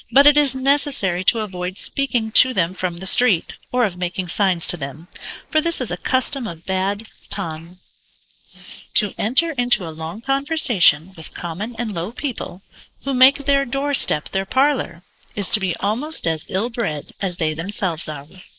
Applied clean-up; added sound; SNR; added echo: neural mask model Resemble Enhance denoiser.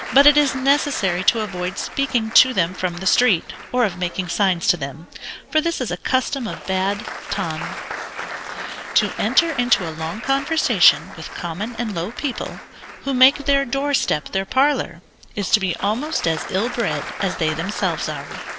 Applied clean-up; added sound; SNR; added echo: none; Applause; 11 dB; none.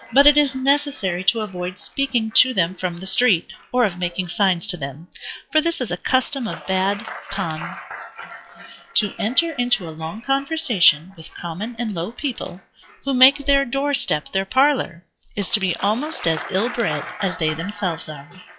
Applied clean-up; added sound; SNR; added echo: classical method log-MMSE.